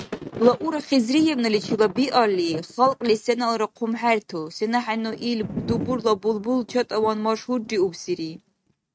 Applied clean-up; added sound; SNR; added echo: neural mask model RNNoise.